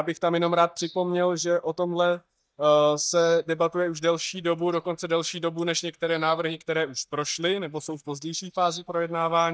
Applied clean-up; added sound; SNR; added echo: neural mask model DeepFilterNet 3.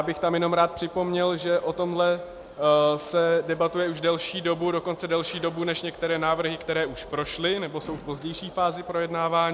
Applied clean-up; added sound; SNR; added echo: none; none; none; none.